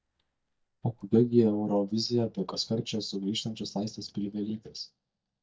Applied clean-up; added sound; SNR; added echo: neural mask model DeepFilterNet 3.